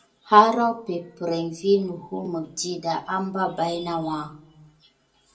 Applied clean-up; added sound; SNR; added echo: none; none; none; reverberation time 0.2 s.